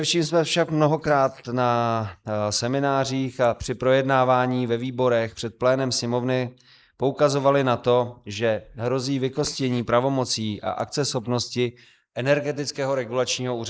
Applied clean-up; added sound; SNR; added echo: neural mask model Resemble Enhance denoiser.